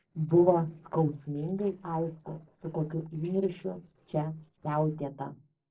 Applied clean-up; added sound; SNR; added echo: neural separator model SepFormer DNS4.